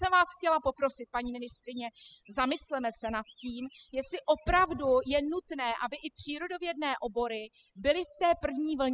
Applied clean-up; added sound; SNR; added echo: classical method spectral subtraction.